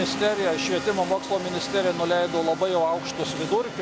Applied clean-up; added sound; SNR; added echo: none; none; none; none.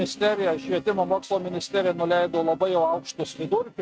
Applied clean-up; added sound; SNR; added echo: neural mask model RNNoise.